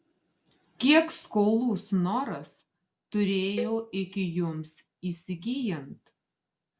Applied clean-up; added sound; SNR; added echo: none; Cowbell; 13 dB; none.